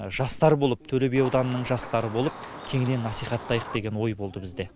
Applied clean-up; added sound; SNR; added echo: none; Chicken, rooster; 13 dB; none.